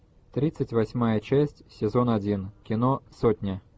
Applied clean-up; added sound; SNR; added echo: none; none; none; none.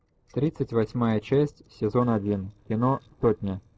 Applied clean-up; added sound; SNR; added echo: neural separator model SepFormer DNS4.